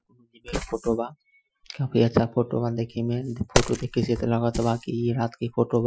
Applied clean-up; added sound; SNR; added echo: classical method Wiener filter.